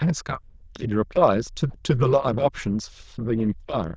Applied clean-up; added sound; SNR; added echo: neural diffusion model UNIVERSE++.